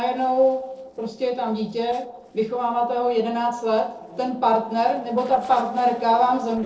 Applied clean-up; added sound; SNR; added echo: neural separator model SepFormer DNS4.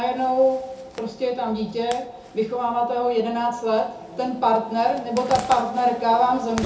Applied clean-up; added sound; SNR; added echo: none; Zipper (clothing); 13 dB; reverberation time 0.6 s.